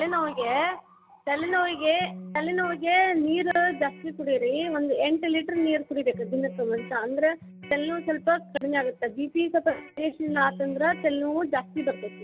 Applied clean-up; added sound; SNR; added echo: none; Electric guitar; 18 dB; none.